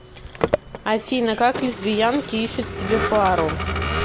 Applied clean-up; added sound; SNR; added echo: none; Vehicle; 5 dB; none.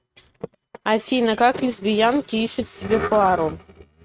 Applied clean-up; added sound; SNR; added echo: neural mask model RNNoise.